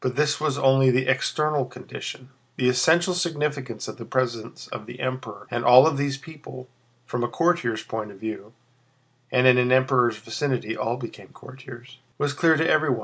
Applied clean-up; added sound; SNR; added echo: none; none; none; none.